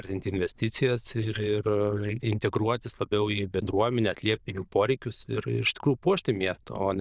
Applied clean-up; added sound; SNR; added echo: neural diffusion model UNIVERSE++.